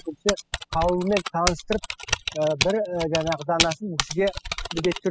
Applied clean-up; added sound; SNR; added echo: classical method spectral subtraction.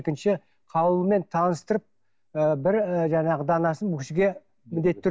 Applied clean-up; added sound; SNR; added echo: none; none; none; none.